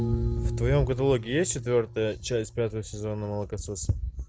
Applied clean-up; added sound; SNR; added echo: none; Piano; 9 dB; none.